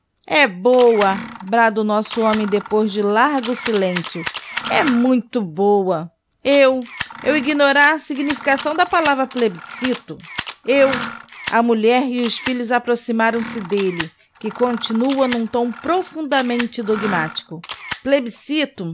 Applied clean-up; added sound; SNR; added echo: none; Camera + Mechanisms; 12 dB; none.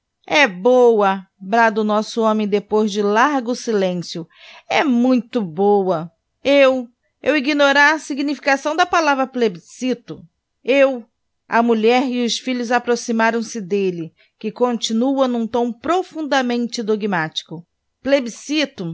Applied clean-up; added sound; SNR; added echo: none; none; none; none.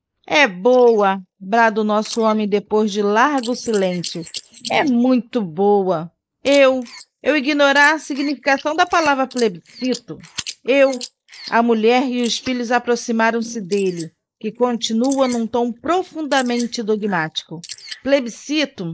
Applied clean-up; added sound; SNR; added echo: neural mask model Resemble Enhance denoiser.